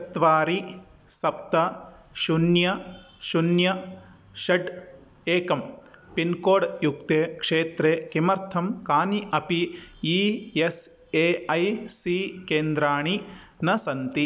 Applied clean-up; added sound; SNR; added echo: none; none; none; none.